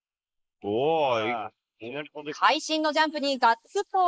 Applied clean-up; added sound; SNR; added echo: neural mask model Resemble Enhance denoiser.